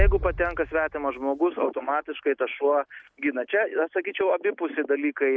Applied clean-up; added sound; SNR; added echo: none; Bass drum; 7 dB; none.